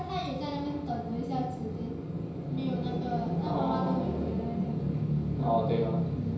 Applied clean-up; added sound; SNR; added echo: none; none; none; reverberation time 0.6 s.